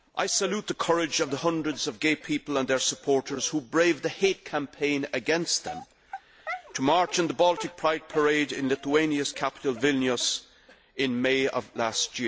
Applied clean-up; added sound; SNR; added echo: none; Dog; 19 dB; none.